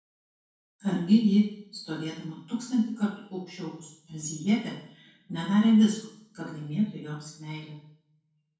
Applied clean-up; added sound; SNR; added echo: none; none; none; reverberation time 0.6 s.